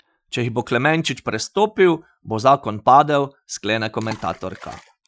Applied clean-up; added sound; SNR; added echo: classical method Wiener filter.